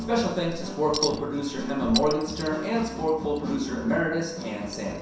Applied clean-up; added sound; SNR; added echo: none; Chink, clink; 12 dB; reverberation time 0.7 s.